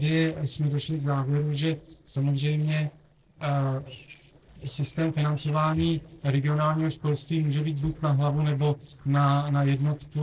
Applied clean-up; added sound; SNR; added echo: neural separator model SepFormer DNS4.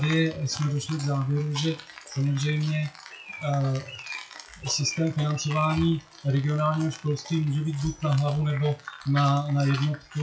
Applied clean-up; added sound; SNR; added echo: classical method WPE with log-MMSE.